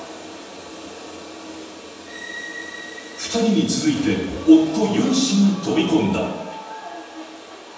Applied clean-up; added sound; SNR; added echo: none; none; none; reverberation time 1.1 s.